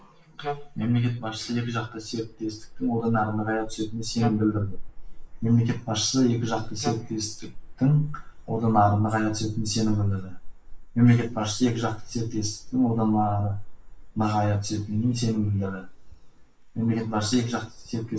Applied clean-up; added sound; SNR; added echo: neural mask model Resemble Enhance denoiser.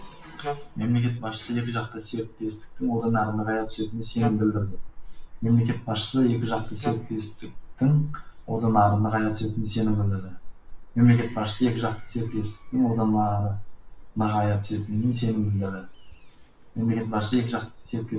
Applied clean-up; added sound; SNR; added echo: none; Wind instrument, woodwind instrument + Gull, seagull / Fowl; 11 dB; none.